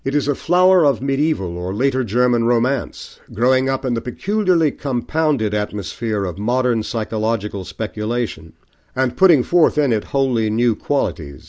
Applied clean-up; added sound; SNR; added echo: none; none; none; none.